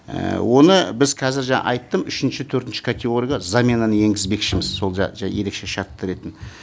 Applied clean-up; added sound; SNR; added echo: none; Bowed string instrument; 13 dB; none.